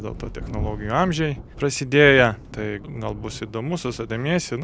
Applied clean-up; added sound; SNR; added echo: none; Thunder; 13 dB; none.